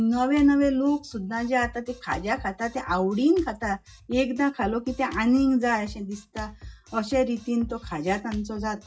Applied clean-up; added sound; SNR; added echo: classical method log-MMSE.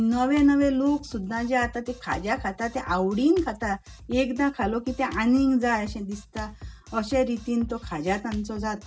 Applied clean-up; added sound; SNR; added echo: none; Drum kit; 16 dB; none.